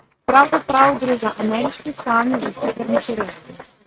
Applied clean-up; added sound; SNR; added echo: neural mask model RNNoise.